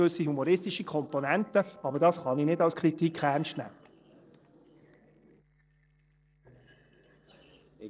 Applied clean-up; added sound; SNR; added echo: neural separator model SepFormer DNS4.